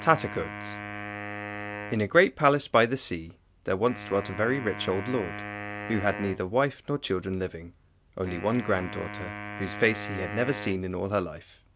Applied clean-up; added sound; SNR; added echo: none; Wind instrument, woodwind instrument; 11 dB; none.